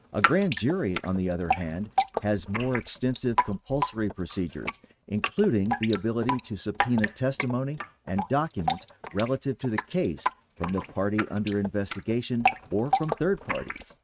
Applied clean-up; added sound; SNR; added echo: neural mask model RNNoise.